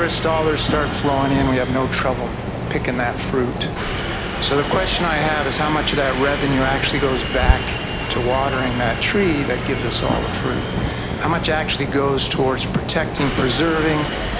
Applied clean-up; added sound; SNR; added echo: none; Subway, metro, underground; 2 dB; none.